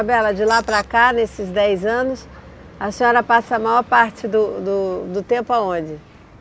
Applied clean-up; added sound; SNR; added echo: none; none; none; none.